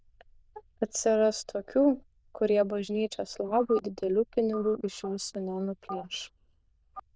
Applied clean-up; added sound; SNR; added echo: neural diffusion model UNIVERSE++.